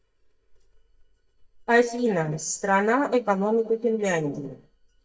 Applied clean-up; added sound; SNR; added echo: neural mask model DeepFilterNet 3.